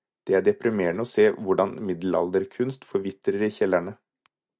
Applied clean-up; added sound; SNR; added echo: none; none; none; none.